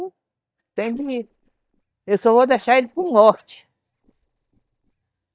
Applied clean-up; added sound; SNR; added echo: neural mask model DeepFilterNet 3.